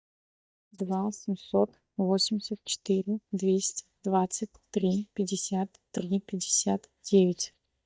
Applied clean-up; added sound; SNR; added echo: neural mask model DeepFilterNet 3.